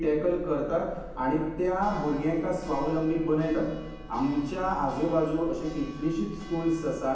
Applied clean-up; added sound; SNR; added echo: none; Church bell; 14 dB; reverberation time 0.9 s.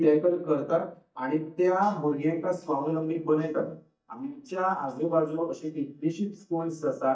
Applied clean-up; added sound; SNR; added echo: neural mask model DeepFilterNet 3.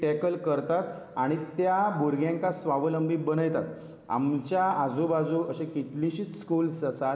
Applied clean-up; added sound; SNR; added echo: none; none; none; none.